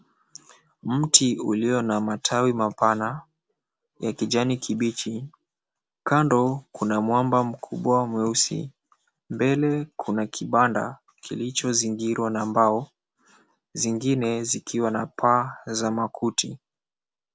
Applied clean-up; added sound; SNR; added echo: none; none; none; none.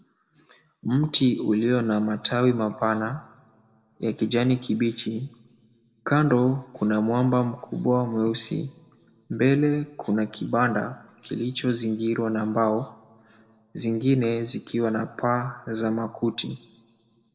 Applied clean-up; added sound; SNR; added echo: none; none; none; reverberation time 0.8 s.